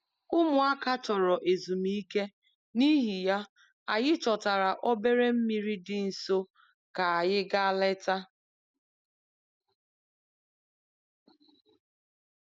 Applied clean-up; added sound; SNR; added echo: none; none; none; none.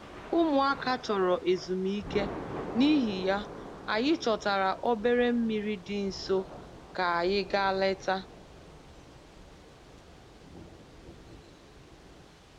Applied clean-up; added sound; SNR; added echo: none; Thunder / Rain; 13 dB; none.